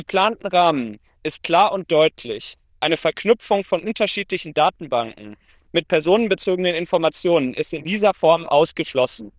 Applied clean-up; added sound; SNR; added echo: neural diffusion model UNIVERSE++.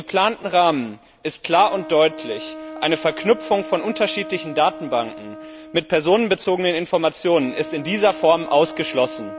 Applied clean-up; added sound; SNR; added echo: none; Wind instrument, woodwind instrument; 15 dB; none.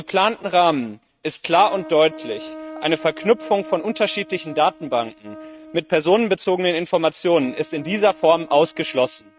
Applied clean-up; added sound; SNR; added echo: neural mask model RNNoise.